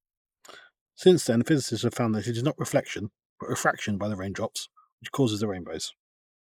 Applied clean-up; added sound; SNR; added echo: neural mask model Resemble Enhance denoiser.